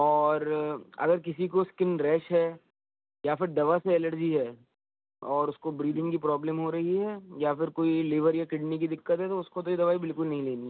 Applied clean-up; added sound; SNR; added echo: none; none; none; none.